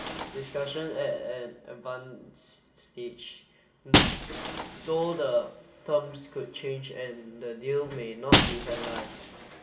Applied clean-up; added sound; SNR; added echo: none; Shatter; -3 dB; reverberation time 2.5 s.